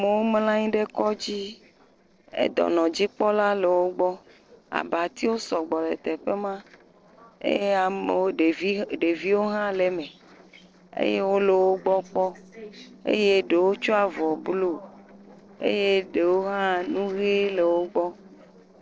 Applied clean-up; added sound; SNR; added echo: neural separator model SepFormer DNS4.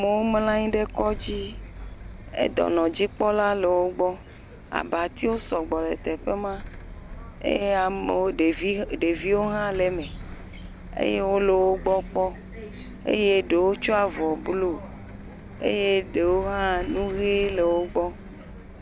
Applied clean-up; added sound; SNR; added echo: none; Bus; 13 dB; none.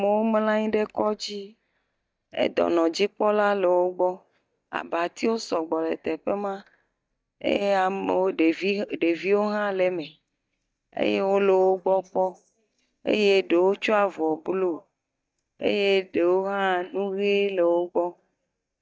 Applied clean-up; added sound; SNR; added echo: neural mask model DeepFilterNet 3.